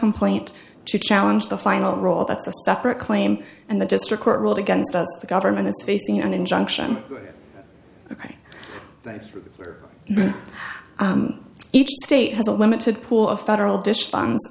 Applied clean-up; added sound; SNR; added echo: none; none; none; none.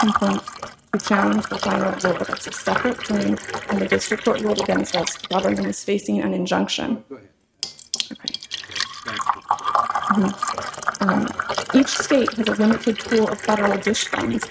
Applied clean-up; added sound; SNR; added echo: neural mask model RNNoise.